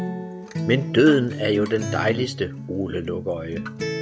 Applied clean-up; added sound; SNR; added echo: none; Acoustic guitar; 7 dB; none.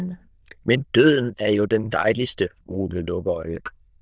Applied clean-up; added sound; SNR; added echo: neural diffusion model UNIVERSE++.